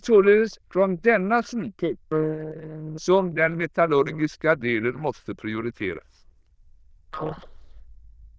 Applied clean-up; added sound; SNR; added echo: neural diffusion model UNIVERSE++.